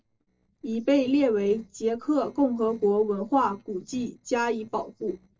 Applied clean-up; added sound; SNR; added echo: neural separator model SepFormer DNS4.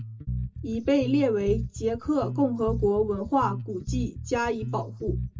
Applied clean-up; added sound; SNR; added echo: none; Bass guitar; 6 dB; reverberation time 0.2 s.